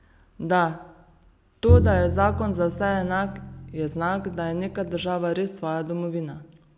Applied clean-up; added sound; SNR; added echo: none; Bowed string instrument; 0 dB; none.